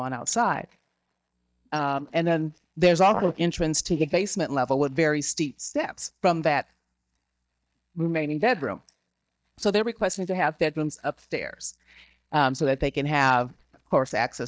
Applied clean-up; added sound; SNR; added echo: neural mask model DeepFilterNet 3.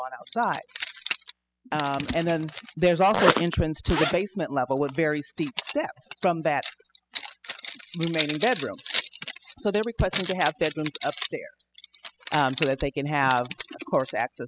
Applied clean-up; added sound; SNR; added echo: classical method spectral subtraction.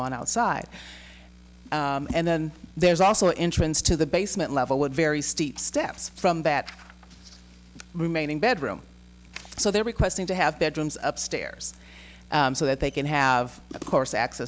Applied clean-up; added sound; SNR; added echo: none; none; none; none.